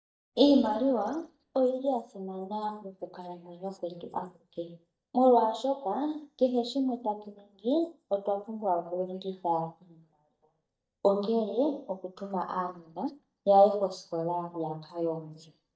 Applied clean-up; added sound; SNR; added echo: neural mask model DeepFilterNet 3.